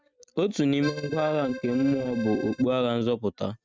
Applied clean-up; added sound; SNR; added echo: neural mask model RNNoise.